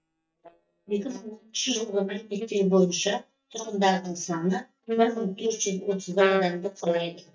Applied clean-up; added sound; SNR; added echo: neural mask model DeepFilterNet 3.